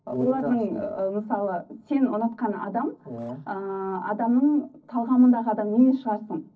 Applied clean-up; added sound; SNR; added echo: neural separator model SepFormer DNS4.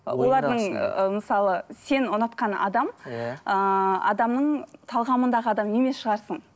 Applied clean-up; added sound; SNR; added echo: none; none; none; none.